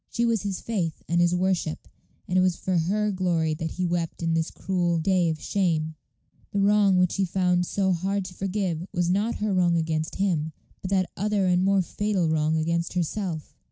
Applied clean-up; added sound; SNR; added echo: none; none; none; none.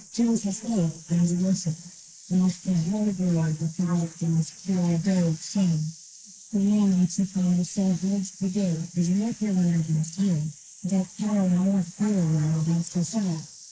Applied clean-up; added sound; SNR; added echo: neural mask model Resemble Enhance denoiser.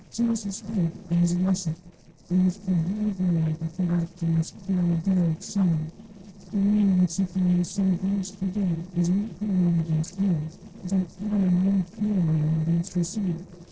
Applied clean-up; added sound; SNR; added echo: neural separator model SepFormer DNS4.